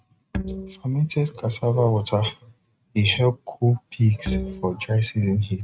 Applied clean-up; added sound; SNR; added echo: neural mask model RNNoise.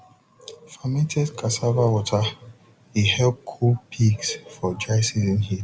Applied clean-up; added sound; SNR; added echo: none; none; none; none.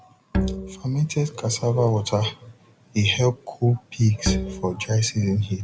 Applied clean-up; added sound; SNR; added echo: none; Bowed string instrument; 5 dB; none.